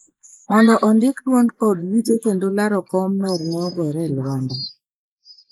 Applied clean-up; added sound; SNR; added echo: neural mask model Resemble Enhance denoiser.